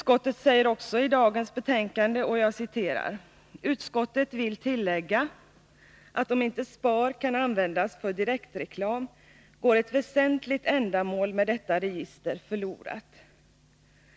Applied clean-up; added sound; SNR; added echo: none; none; none; none.